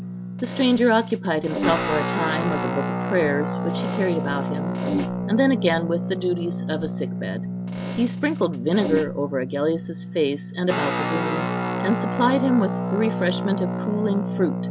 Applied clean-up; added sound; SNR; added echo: none; Fart + Guitar; 2 dB; none.